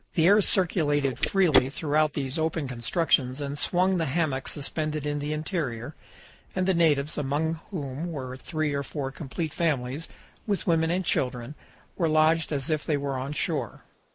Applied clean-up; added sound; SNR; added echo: neural mask model Resemble Enhance denoiser.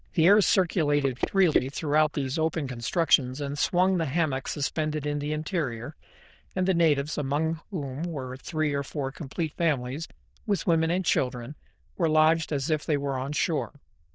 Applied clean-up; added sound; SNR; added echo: neural diffusion model UNIVERSE++.